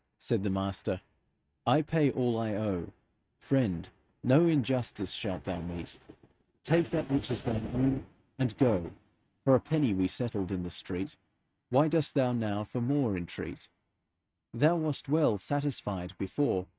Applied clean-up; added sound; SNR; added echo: neural mask model RNNoise.